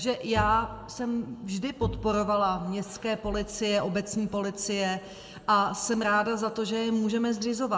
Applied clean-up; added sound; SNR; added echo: none; Bowed string instrument; 10 dB; reverberation time 0.6 s.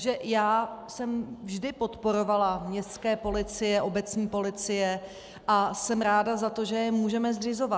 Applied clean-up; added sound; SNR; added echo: none; none; none; none.